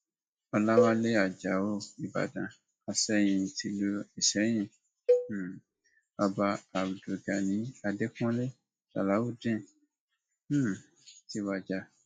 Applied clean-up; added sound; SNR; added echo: classical method log-MMSE.